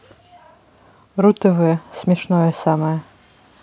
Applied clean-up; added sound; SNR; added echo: none; none; none; none.